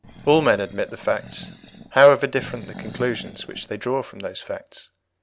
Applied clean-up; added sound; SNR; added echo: none; Animal; 18 dB; none.